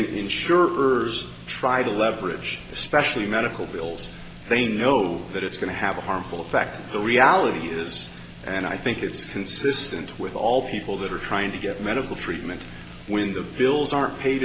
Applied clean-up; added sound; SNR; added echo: none; Frying (food); 20 dB; none.